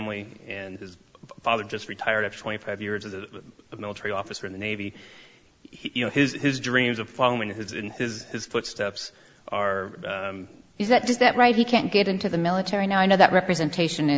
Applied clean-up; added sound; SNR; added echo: none; none; none; none.